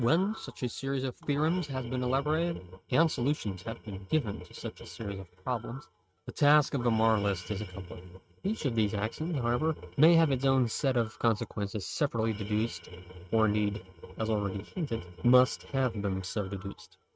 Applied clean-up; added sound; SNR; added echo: neural mask model RNNoise.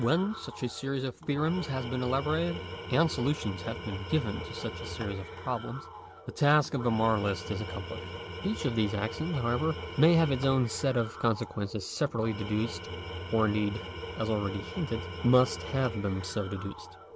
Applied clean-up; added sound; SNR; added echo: none; Tools; 10 dB; none.